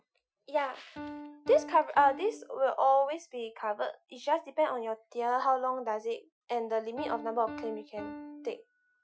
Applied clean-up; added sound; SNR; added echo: classical method Wiener filter.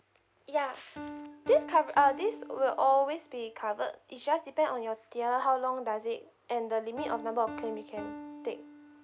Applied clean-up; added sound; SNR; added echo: none; Piano; 16 dB; none.